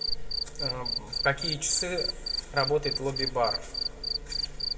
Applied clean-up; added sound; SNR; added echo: none; Cricket; 2 dB; reverberation time 0.9 s.